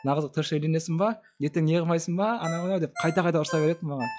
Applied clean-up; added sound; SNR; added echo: classical method log-MMSE.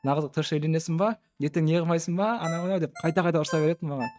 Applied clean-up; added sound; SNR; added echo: neural mask model RNNoise.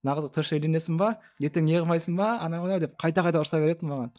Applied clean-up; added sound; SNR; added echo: neural mask model DeepFilterNet 3.